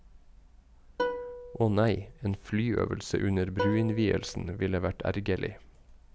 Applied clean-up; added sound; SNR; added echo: none; Plucked string instrument; 7 dB; none.